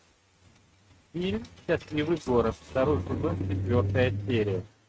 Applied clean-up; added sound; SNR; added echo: neural mask model RNNoise.